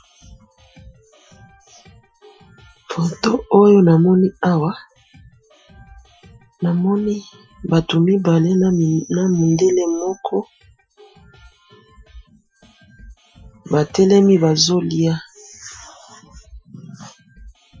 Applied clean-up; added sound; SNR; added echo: classical method Wiener filter.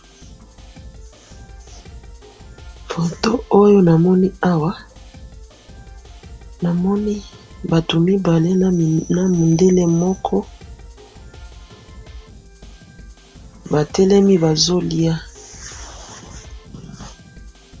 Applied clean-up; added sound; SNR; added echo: none; Drum kit; 20 dB; none.